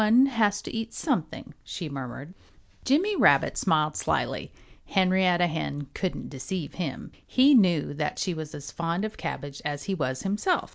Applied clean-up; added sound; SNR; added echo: none; none; none; none.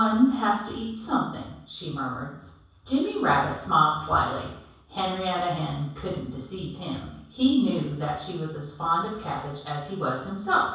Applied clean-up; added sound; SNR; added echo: none; none; none; reverberation time 0.7 s.